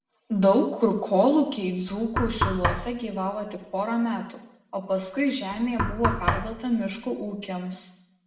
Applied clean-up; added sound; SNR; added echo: none; Knock; 5 dB; reverberation time 0.8 s.